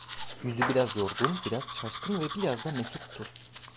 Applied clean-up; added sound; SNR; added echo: none; Domestic sounds, home sounds; 3 dB; none.